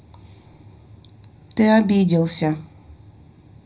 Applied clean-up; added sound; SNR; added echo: none; none; none; reverberation time 0.5 s.